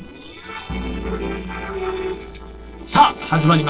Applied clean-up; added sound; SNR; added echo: neural separator model SepFormer DNS4.